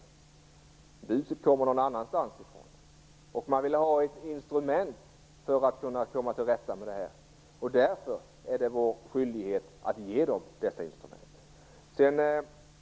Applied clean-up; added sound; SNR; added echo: none; none; none; none.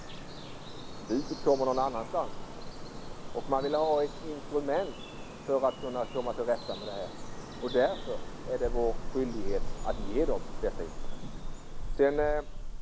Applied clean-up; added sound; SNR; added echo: none; Bird vocalization, bird call, bird song; 3 dB; none.